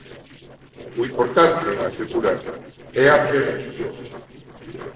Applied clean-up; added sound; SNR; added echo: neural separator model SepFormer DNS4.